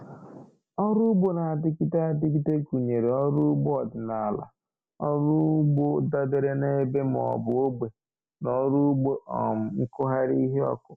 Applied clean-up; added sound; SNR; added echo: none; none; none; none.